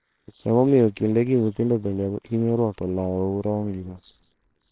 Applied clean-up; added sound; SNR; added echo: neural separator model SepFormer WHAMR!.